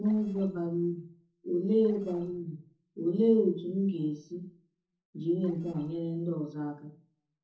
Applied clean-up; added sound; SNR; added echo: neural separator model SepFormer DNS4.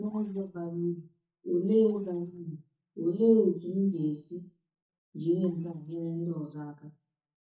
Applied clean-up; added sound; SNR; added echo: neural mask model DeepFilterNet 3.